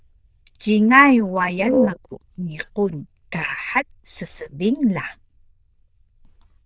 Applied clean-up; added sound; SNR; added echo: neural diffusion model UNIVERSE++.